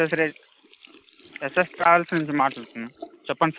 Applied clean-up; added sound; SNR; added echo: none; Sink (filling or washing); 15 dB; none.